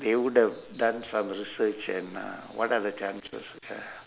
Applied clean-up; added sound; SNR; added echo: none; none; none; none.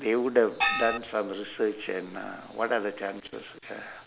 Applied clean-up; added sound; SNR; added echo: none; Gong; -3 dB; none.